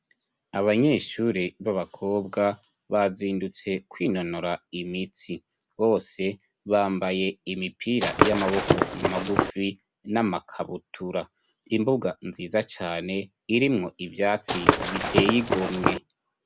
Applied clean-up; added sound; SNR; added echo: none; Walk, footsteps / Run; -3 dB; none.